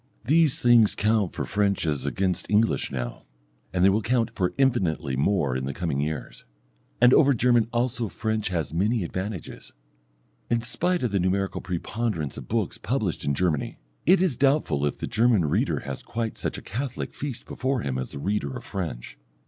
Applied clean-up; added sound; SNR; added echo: none; none; none; none.